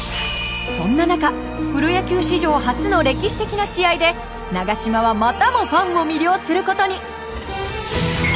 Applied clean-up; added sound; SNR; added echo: none; Piano; 6 dB; none.